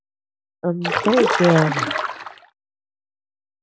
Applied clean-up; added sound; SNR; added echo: none; Stream; -1 dB; none.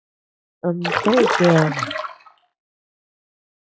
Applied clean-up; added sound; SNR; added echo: classical method log-MMSE.